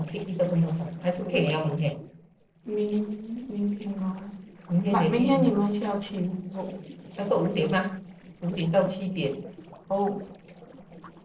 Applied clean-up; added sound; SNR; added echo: neural separator model SepFormer DNS4.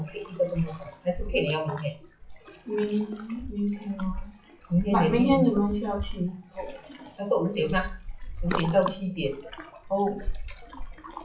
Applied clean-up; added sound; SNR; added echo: classical method WPE with log-MMSE.